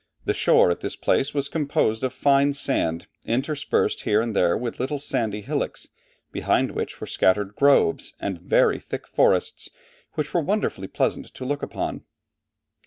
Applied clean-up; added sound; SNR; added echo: none; none; none; none.